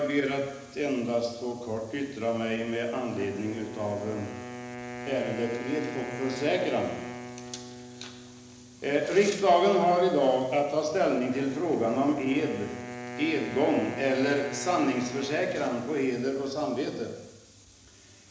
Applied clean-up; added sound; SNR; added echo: none; Wind instrument, woodwind instrument; 13 dB; reverberation time 1.0 s.